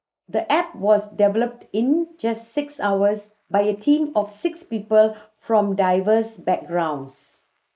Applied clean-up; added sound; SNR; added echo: neural mask model Resemble Enhance denoiser.